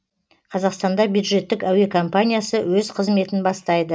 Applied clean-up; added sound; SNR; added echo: none; none; none; none.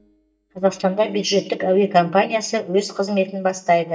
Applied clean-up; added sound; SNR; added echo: neural mask model DeepFilterNet 3.